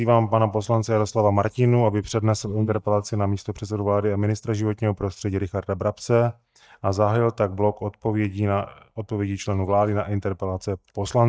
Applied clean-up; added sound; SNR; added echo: neural mask model DeepFilterNet 3.